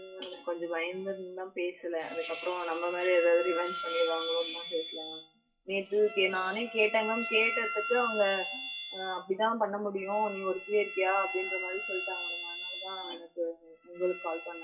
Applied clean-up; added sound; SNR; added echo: classical method WPE with log-MMSE.